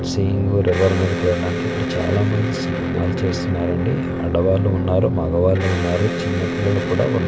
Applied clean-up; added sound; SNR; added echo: none; Electric guitar; 3 dB; none.